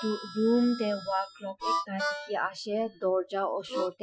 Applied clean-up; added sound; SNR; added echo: classical method Wiener filter.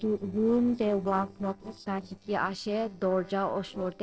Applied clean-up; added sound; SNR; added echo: neural separator model SepFormer DNS4.